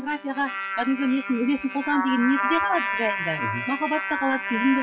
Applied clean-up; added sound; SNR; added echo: classical method log-MMSE.